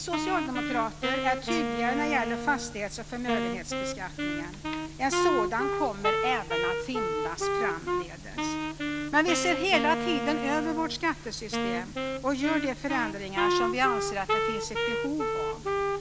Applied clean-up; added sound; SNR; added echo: none; Wind instrument, woodwind instrument; 0 dB; none.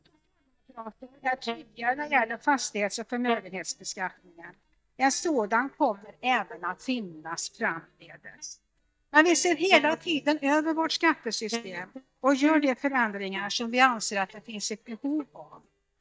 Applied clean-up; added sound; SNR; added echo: neural mask model DeepFilterNet 3.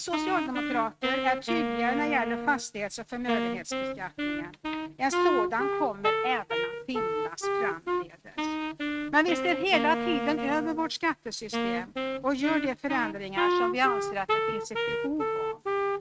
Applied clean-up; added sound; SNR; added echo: neural mask model RNNoise.